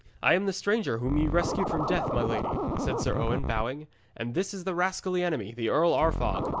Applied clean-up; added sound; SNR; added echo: none; Scratching (performance technique); 4 dB; none.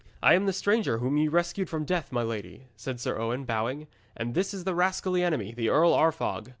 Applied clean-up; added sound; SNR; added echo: none; none; none; none.